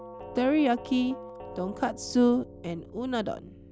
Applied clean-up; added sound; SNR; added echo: none; Doorbell; 15 dB; none.